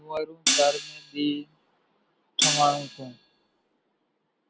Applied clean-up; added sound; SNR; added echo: none; Hi-hat; 0 dB; none.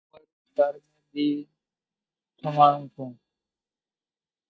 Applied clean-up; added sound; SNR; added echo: neural mask model DeepFilterNet 3.